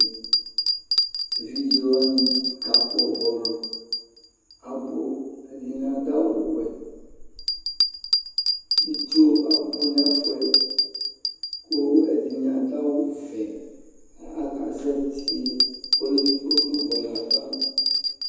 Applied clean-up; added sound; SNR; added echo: none; Bell; 1 dB; reverberation time 1.1 s.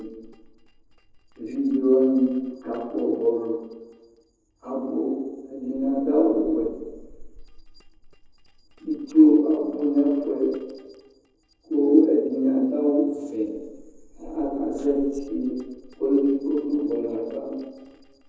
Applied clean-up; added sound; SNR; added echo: neural separator model SepFormer DNS4.